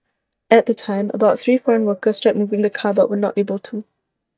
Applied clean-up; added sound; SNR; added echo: neural mask model DeepFilterNet 3.